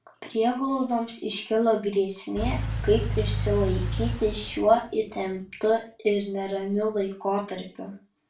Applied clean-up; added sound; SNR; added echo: none; Engine / Car; 4 dB; reverberation time 0.3 s.